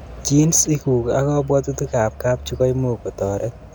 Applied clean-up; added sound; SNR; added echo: none; Alarm / Truck; 17 dB; none.